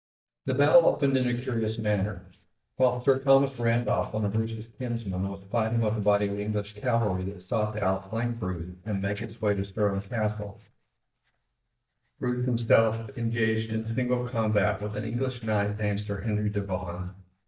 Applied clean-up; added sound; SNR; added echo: neural mask model DeepFilterNet 3.